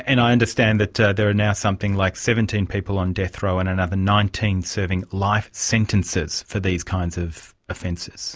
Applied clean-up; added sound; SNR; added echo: none; none; none; none.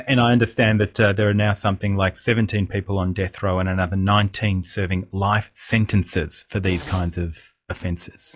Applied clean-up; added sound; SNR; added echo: classical method log-MMSE.